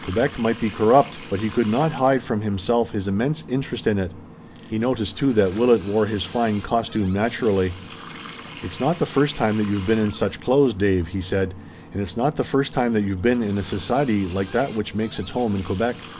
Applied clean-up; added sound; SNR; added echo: none; Water tap, faucet; 17 dB; none.